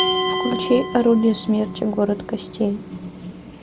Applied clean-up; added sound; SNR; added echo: none; Glass; 2 dB; none.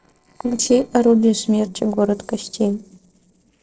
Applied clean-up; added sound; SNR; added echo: neural separator model SepFormer DNS4.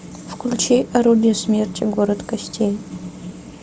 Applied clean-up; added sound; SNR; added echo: none; none; none; none.